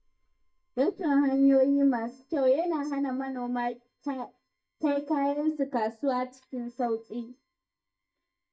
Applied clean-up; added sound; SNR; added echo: neural mask model DeepFilterNet 3.